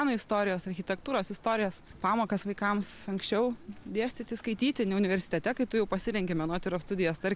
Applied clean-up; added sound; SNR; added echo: none; Thunder; 18 dB; none.